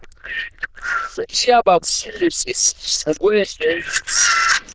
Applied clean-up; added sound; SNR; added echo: neural diffusion model UNIVERSE++.